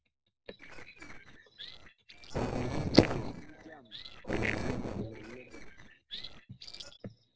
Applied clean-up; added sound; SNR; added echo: neural separator model SepFormer DNS4.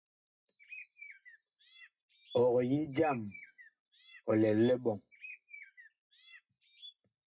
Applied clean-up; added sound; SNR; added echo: classical method WPE with log-MMSE.